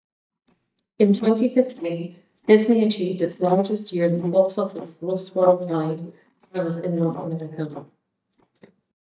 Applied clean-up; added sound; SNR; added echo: neural mask model DeepFilterNet 3.